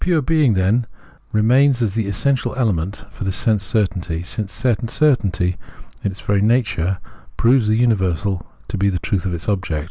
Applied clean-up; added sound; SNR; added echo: none; none; none; none.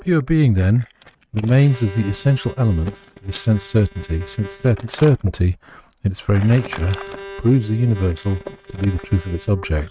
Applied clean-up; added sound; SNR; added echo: neural mask model RNNoise.